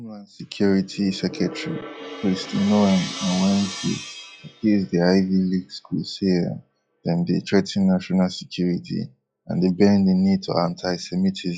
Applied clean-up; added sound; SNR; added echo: classical method log-MMSE.